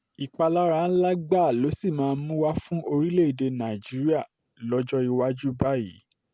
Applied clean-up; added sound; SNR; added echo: none; none; none; none.